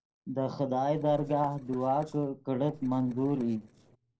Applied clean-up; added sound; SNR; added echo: neural separator model SepFormer DNS4.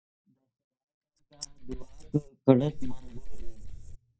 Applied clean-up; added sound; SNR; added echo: neural mask model DeepFilterNet 3.